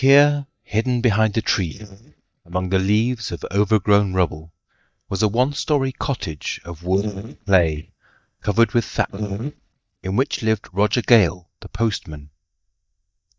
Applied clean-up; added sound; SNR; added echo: neural mask model DeepFilterNet 3.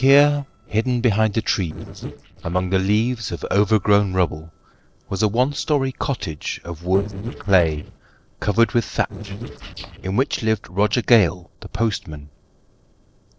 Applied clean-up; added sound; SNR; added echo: neural separator model SepFormer DNS4.